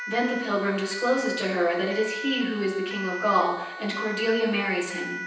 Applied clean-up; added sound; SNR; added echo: none; Siren; 9 dB; reverberation time 0.9 s.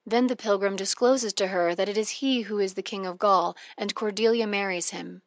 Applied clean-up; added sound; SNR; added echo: none; none; none; none.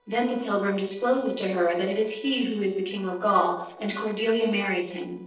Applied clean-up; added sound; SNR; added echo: neural separator model SepFormer DNS4.